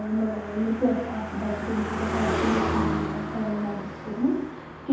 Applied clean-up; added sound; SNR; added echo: none; Car passing by; 3 dB; reverberation time 0.8 s.